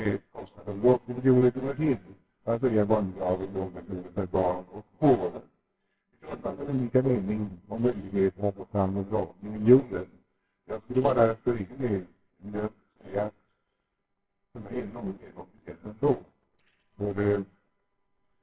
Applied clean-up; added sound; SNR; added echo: neural separator model SepFormer WHAMR!.